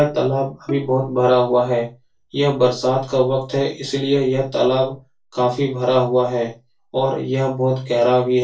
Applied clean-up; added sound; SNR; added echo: neural separator model SepFormer DNS4.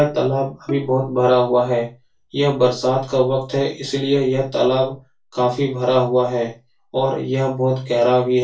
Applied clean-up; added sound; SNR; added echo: none; Bowed string instrument; 20 dB; reverberation time 0.2 s.